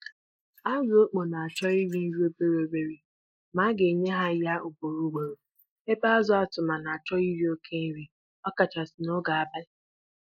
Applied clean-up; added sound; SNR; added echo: neural mask model Resemble Enhance denoiser.